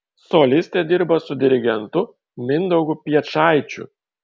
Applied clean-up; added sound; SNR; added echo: none; none; none; none.